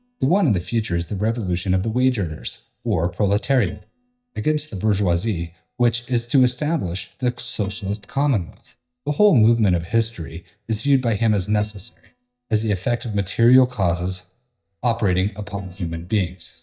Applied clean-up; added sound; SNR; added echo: neural mask model DeepFilterNet 3.